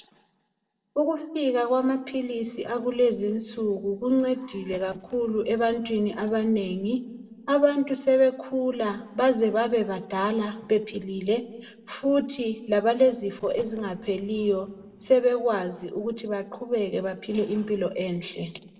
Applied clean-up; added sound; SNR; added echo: neural separator model SepFormer DNS4.